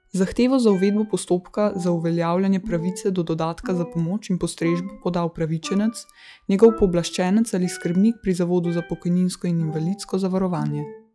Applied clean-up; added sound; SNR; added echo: classical method log-MMSE.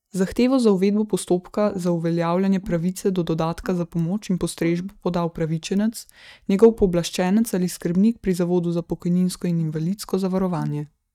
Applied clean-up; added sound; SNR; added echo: neural mask model DeepFilterNet 3.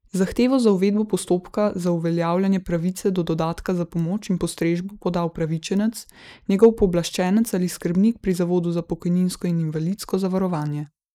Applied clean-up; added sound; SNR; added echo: neural mask model Resemble Enhance denoiser.